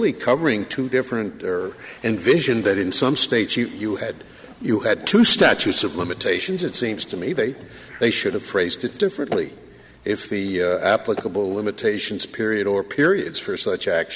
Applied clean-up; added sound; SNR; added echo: none; none; none; none.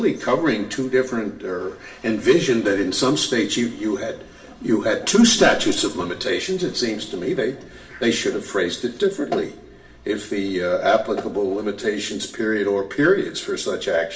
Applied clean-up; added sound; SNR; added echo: none; none; none; reverberation time 0.4 s.